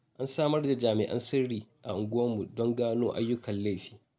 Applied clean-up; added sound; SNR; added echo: none; none; none; none.